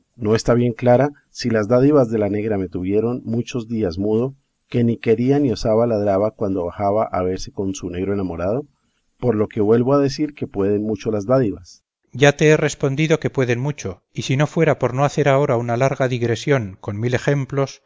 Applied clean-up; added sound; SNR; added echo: none; none; none; none.